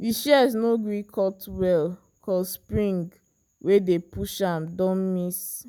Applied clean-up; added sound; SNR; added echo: none; none; none; none.